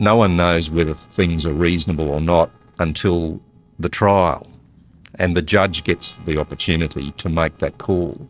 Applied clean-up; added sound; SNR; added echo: neural separator model SepFormer DNS4.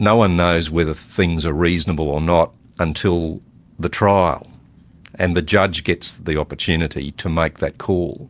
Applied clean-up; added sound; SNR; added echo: none; none; none; none.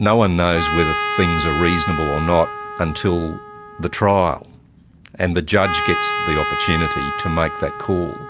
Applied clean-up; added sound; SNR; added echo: none; Trumpet; 5 dB; none.